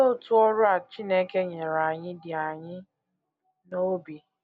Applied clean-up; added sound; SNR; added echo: none; none; none; none.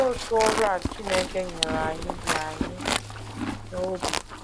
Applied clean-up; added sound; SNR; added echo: none; Livestock, farm animals, working animals; 1 dB; none.